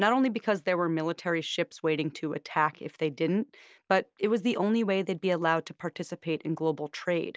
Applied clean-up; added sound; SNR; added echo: none; none; none; none.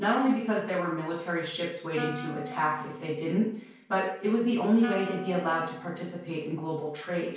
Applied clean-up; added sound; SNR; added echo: none; Wind instrument, woodwind instrument; 13 dB; reverberation time 0.5 s.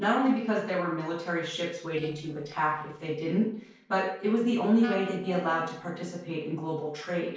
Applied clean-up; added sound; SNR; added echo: neural separator model SepFormer DNS4.